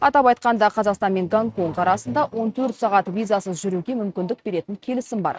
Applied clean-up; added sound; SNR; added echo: neural mask model RNNoise.